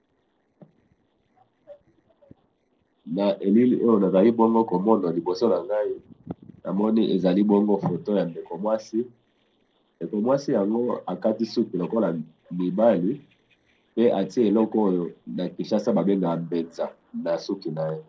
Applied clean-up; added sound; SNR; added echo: neural separator model SepFormer DNS4.